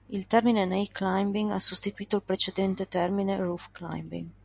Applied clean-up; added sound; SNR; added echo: none; none; none; none.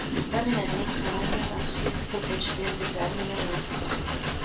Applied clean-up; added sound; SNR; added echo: none; Train; -4 dB; reverberation time 0.3 s.